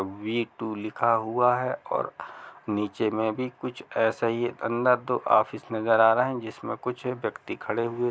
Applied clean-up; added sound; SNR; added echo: none; none; none; none.